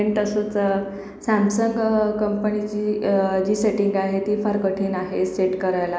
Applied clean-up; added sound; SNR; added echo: none; none; none; none.